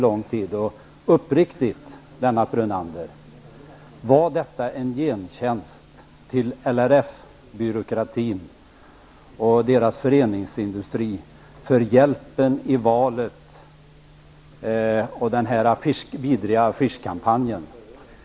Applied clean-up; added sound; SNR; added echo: none; none; none; none.